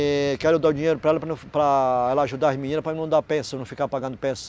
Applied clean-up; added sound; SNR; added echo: none; none; none; none.